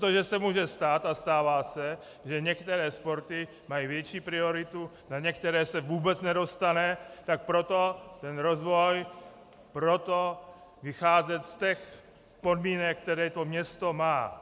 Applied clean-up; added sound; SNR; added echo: none; none; none; none.